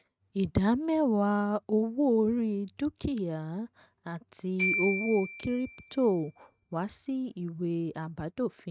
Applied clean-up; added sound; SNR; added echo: neural mask model RNNoise.